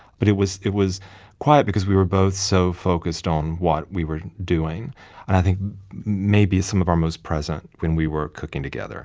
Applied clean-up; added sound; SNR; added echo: none; none; none; none.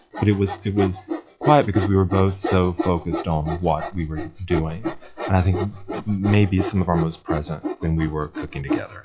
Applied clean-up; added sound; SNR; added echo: classical method log-MMSE.